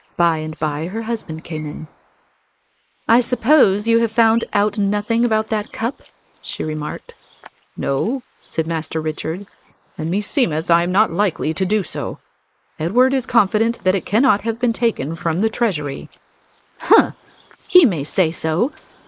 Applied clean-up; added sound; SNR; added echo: neural mask model Resemble Enhance denoiser.